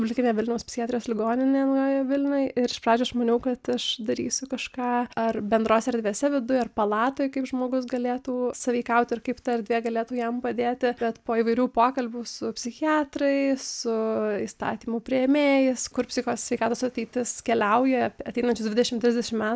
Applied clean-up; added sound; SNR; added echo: none; none; none; none.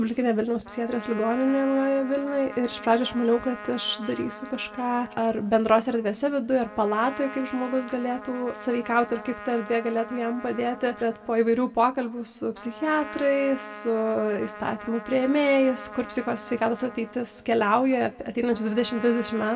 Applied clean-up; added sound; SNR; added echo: none; Trumpet; 15 dB; reverberation time 1.4 s.